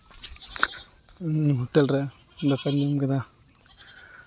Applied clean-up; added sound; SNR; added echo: none; none; none; none.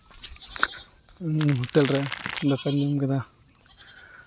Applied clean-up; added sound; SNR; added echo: none; Crackle; 9 dB; none.